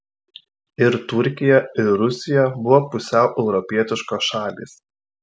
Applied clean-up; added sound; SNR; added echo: none; none; none; none.